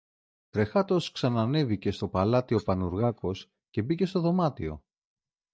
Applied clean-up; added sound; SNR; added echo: neural mask model DeepFilterNet 3.